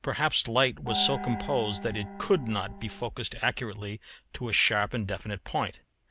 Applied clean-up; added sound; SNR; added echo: none; Gong; 8 dB; none.